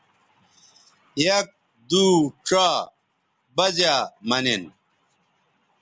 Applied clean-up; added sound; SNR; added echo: none; none; none; none.